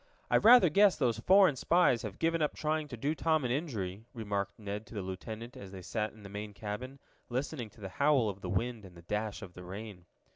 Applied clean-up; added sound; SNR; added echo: none; none; none; none.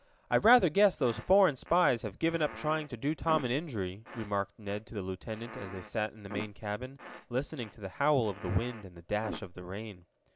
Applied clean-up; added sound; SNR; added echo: none; Fart; 16 dB; none.